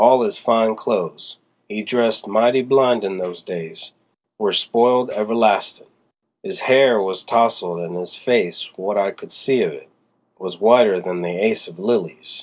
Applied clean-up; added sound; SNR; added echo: neural separator model SepFormer DNS4.